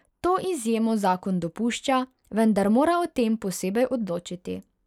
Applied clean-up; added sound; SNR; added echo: neural mask model Resemble Enhance denoiser.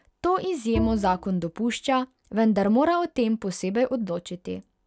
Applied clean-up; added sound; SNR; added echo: none; Bowed string instrument; 11 dB; none.